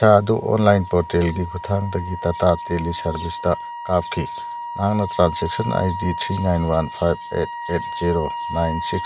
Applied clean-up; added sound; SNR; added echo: none; Wind instrument, woodwind instrument; 10 dB; none.